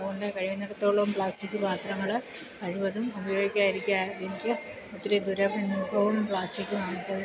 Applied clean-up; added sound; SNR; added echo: none; none; none; none.